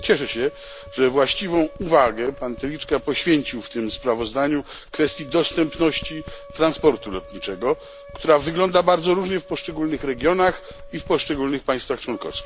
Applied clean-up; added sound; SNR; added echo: none; Domestic sounds, home sounds + Wind instrument, woodwind instrument; 17 dB; none.